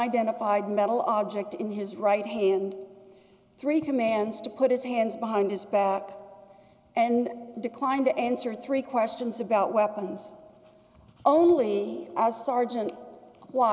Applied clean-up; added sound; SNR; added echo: none; none; none; none.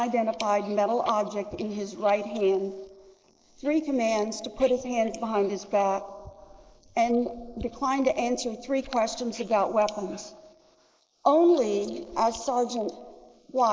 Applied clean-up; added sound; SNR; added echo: neural mask model Resemble Enhance denoiser.